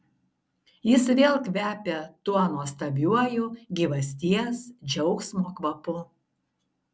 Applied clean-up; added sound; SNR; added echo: none; none; none; none.